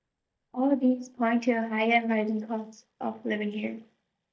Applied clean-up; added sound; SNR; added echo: neural mask model DeepFilterNet 3.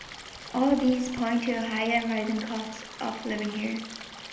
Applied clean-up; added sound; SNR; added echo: none; Stream; 14 dB; reverberation time 0.8 s.